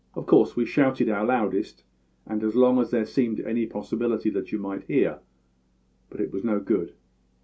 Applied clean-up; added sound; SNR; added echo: none; none; none; none.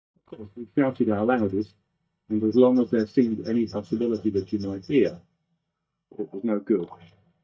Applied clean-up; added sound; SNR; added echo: neural mask model DeepFilterNet 3.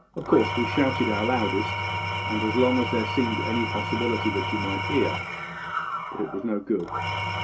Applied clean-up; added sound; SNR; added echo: none; Engine / Tools; 2 dB; none.